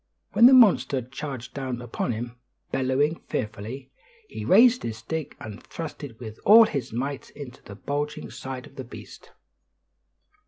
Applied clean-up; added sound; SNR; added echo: none; none; none; none.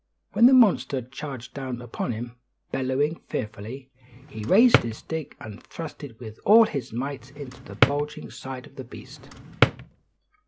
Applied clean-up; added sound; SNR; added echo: none; Drawer open or close; 2 dB; none.